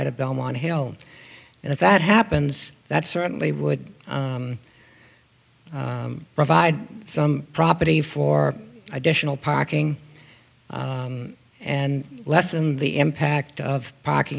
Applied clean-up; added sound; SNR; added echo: none; none; none; none.